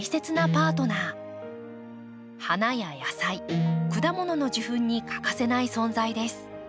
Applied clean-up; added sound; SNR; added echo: none; Guitar; 2 dB; none.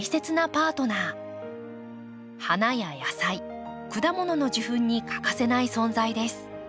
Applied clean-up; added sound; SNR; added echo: none; none; none; none.